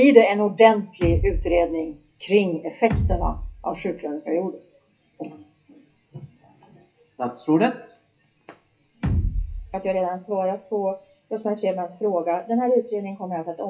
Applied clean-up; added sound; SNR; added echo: classical method WPE with log-MMSE.